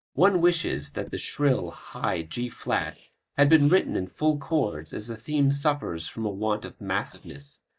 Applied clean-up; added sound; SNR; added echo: neural mask model DeepFilterNet 3.